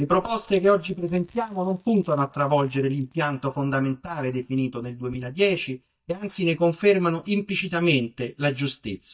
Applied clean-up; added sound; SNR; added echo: neural mask model DeepFilterNet 3.